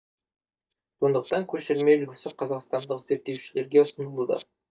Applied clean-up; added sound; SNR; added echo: neural mask model DeepFilterNet 3.